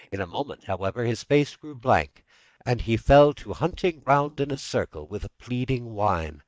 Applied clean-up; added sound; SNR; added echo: neural mask model DeepFilterNet 3.